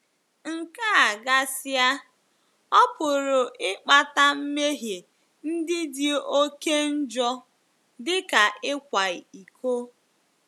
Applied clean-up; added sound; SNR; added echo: none; none; none; none.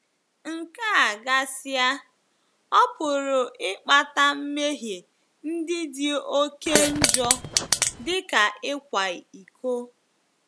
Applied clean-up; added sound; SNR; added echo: none; Fart; -3 dB; none.